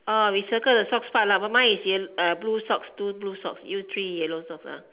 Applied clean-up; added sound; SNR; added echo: none; none; none; none.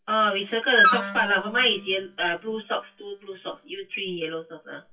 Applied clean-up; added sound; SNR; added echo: classical method WPE with log-MMSE.